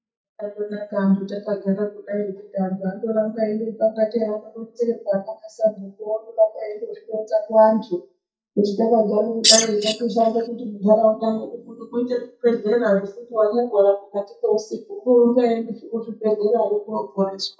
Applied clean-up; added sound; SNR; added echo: neural mask model DeepFilterNet 3.